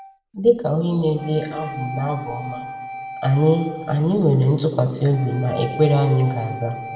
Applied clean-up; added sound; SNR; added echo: none; Wind instrument, woodwind instrument; 14 dB; reverberation time 1.9 s.